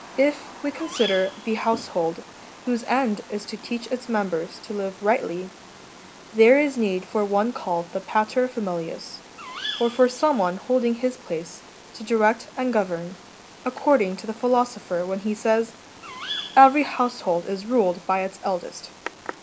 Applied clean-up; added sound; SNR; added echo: none; Bird vocalization, bird call, bird song; 16 dB; none.